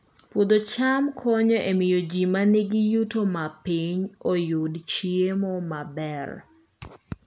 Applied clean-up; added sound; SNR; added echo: none; none; none; none.